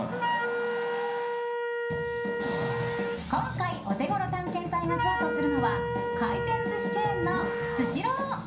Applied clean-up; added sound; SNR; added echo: none; Wind instrument, woodwind instrument; 1 dB; reverberation time 0.6 s.